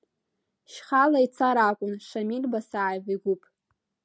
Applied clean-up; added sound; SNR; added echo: none; none; none; none.